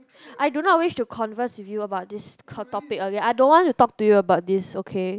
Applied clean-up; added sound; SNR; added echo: none; none; none; none.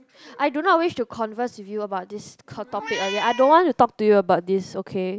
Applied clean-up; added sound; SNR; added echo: none; Meow; 10 dB; none.